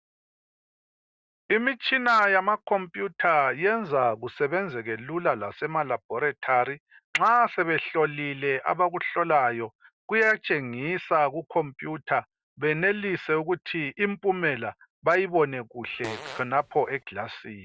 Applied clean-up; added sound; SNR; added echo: none; Fart; 15 dB; none.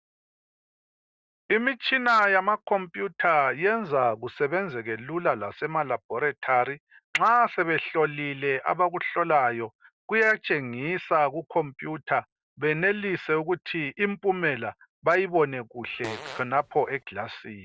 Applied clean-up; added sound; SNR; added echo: neural separator model SepFormer DNS4.